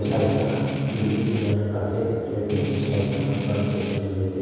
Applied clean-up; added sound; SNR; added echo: none; Strum; 1 dB; reverberation time 2.2 s.